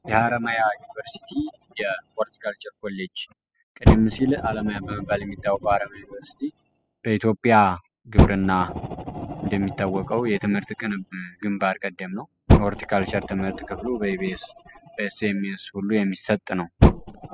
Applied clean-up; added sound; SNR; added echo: classical method spectral subtraction.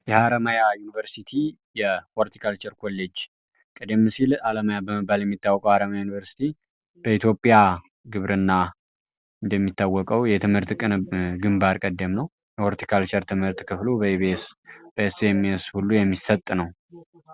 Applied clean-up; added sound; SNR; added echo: none; none; none; none.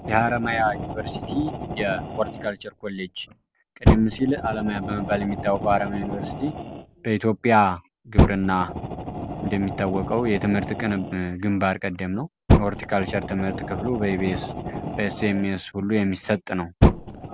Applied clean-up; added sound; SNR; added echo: none; Fire; 2 dB; none.